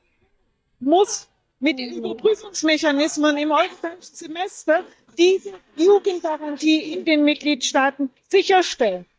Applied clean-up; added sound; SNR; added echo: neural mask model DeepFilterNet 3.